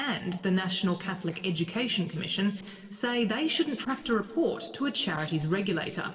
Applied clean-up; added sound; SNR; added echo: neural separator model SepFormer DNS4.